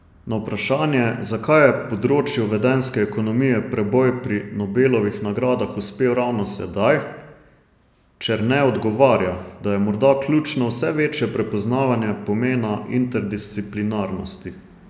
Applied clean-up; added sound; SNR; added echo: none; none; none; none.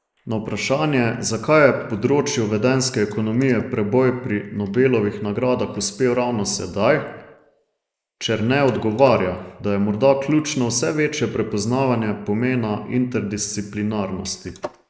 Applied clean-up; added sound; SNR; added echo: neural mask model Resemble Enhance denoiser.